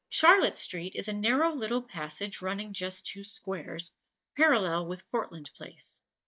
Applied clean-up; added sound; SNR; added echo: neural mask model DeepFilterNet 3.